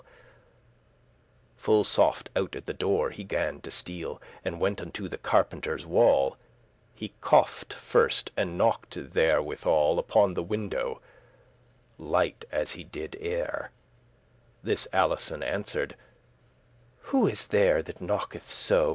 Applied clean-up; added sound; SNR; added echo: none; none; none; none.